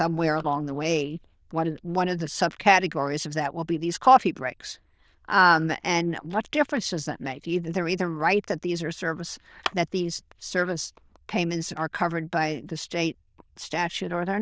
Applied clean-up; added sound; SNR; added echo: neural diffusion model UNIVERSE++.